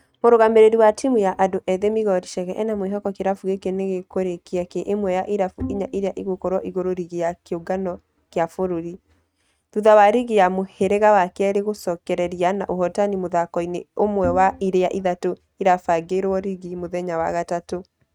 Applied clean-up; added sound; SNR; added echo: neural mask model RNNoise.